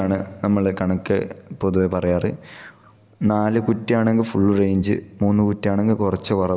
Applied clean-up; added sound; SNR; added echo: none; none; none; none.